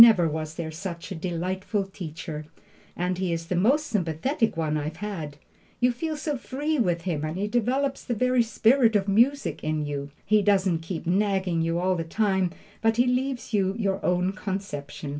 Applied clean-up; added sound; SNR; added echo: none; none; none; none.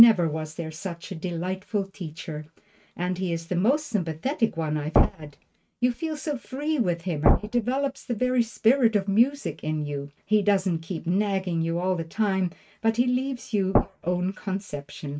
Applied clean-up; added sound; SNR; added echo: neural mask model RNNoise.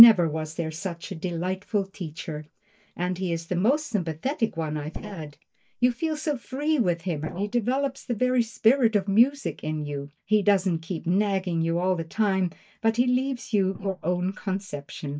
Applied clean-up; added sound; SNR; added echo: neural mask model DeepFilterNet 3.